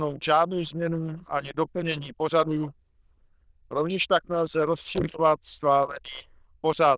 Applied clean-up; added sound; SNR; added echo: neural diffusion model UNIVERSE++.